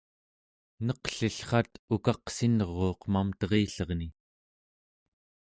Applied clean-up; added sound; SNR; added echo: none; none; none; none.